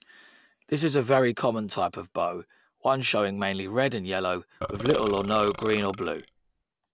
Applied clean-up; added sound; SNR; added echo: none; Burping, eructation; 10 dB; none.